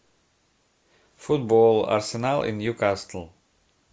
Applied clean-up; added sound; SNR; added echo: none; none; none; none.